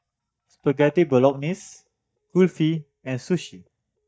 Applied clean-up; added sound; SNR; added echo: neural mask model DeepFilterNet 3.